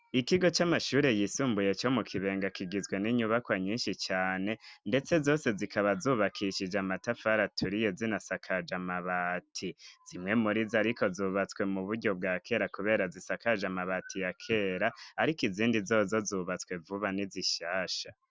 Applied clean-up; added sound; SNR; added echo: none; none; none; none.